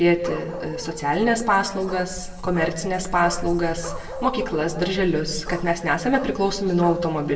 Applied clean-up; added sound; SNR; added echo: none; Bark; 15 dB; reverberation time 1.0 s.